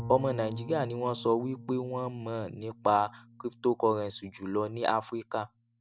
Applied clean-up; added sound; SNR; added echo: none; Bowed string instrument; 16 dB; none.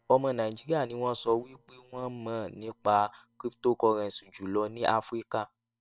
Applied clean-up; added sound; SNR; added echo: neural separator model SepFormer WHAM!.